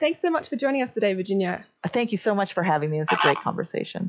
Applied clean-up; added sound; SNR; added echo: classical method log-MMSE.